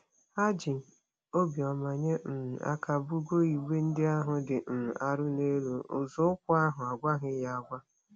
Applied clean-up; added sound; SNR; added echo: none; none; none; none.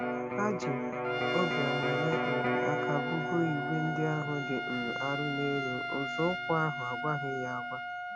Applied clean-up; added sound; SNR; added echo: none; Electric guitar + Trumpet; -1 dB; none.